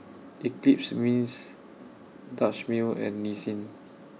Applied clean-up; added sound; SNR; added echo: none; none; none; none.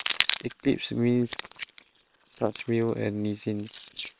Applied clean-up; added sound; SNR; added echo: neural separator model SepFormer WHAM!.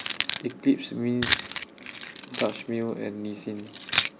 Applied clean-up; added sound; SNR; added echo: none; Keys jangling; 2 dB; none.